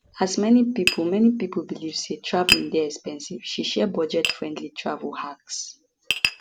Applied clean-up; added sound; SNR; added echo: none; Tap; 6 dB; none.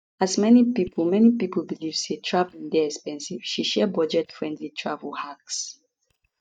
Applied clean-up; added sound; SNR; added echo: neural mask model DeepFilterNet 3.